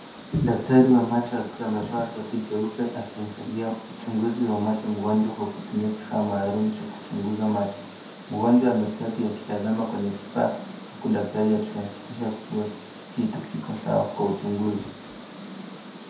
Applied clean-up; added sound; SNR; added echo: none; Cricket; 4 dB; reverberation time 0.5 s.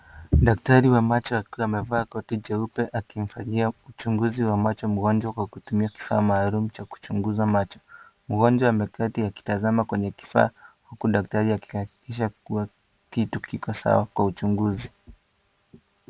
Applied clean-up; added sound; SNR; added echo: none; none; none; none.